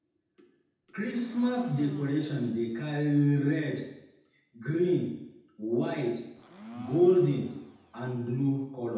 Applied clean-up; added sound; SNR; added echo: none; Domestic sounds, home sounds; 17 dB; reverberation time 0.8 s.